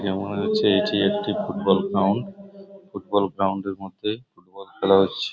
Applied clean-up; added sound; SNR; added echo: none; none; none; none.